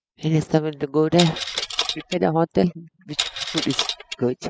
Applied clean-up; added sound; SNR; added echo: classical method spectral subtraction.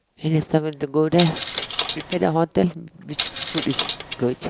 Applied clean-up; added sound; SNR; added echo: none; Coin (dropping); 5 dB; none.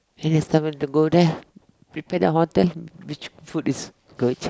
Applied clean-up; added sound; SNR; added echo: none; none; none; none.